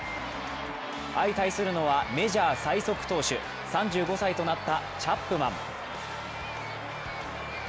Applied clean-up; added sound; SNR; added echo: none; none; none; none.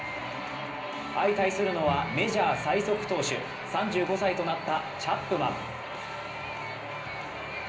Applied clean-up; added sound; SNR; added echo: none; Bowed string instrument; 14 dB; reverberation time 0.5 s.